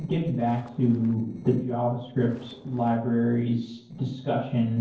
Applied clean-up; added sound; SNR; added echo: neural separator model SepFormer DNS4.